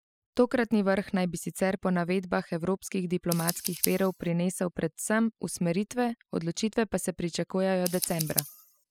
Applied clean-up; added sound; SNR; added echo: classical method spectral subtraction.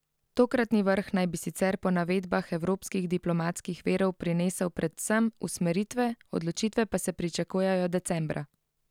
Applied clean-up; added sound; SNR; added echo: none; none; none; none.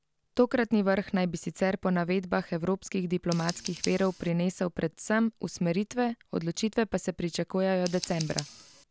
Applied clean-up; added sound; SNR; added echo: none; Scissors; 12 dB; none.